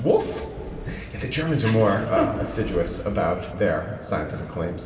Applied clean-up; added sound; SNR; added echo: none; Fire; 15 dB; reverberation time 2.4 s.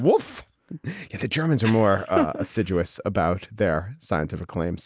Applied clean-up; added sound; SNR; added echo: none; none; none; none.